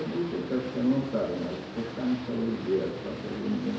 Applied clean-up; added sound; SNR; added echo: none; Boat, Water vehicle; 10 dB; reverberation time 2.3 s.